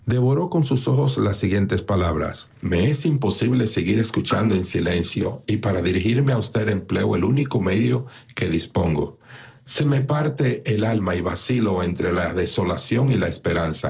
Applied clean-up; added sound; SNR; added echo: neural separator model SepFormer DNS4.